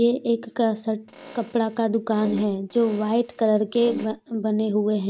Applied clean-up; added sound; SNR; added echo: none; Fart; 15 dB; none.